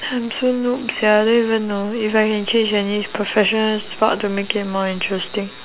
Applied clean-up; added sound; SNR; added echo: none; none; none; none.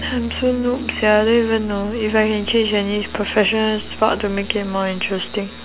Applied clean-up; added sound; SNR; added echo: none; Brass instrument; 15 dB; none.